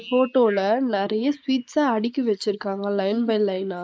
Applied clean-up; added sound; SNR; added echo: neural mask model Resemble Enhance denoiser.